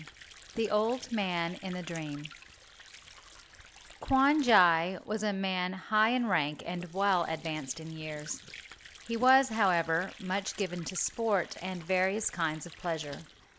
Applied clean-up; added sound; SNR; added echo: none; Sink (filling or washing) / Water; 20 dB; none.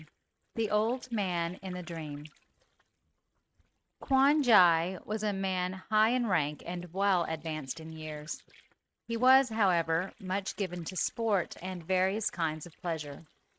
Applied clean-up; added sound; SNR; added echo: neural mask model RNNoise.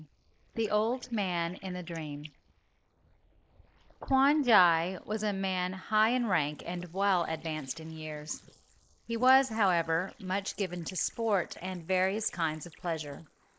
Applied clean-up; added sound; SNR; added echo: neural mask model Resemble Enhance denoiser.